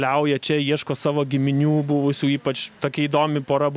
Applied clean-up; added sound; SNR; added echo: none; none; none; none.